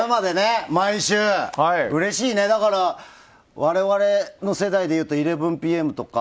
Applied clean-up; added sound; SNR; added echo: none; none; none; none.